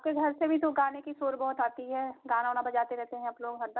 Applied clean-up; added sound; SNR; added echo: none; none; none; none.